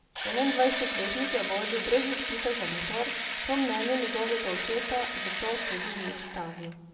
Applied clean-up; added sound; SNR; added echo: none; Engine / Drill; 3 dB; reverberation time 1.1 s.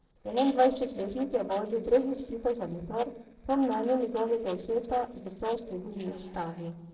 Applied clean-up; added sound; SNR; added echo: neural separator model SepFormer DNS4.